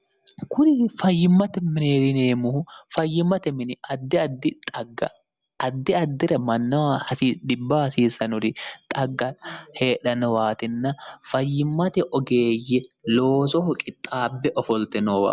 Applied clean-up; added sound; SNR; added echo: none; none; none; none.